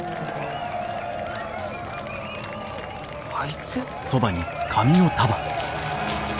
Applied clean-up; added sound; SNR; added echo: none; Applause / Crowd / Cheering; 5 dB; none.